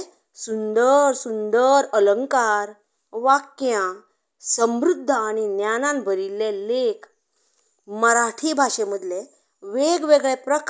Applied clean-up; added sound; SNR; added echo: none; none; none; none.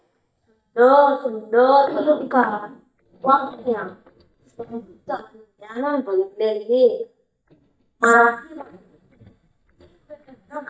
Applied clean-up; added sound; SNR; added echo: neural mask model DeepFilterNet 3.